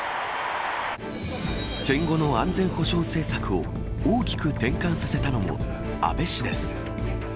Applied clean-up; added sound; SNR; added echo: none; Thunder / Rain; 11 dB; none.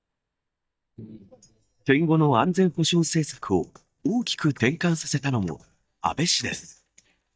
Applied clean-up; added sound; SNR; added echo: neural mask model DeepFilterNet 3.